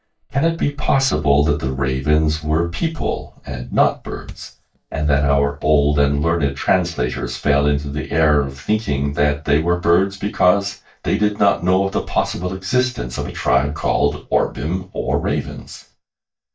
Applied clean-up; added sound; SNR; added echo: neural mask model DeepFilterNet 3.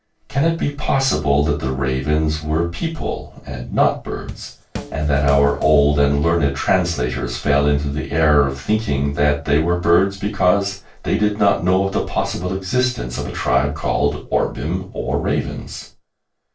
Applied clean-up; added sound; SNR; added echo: neural separator model SepFormer DNS4.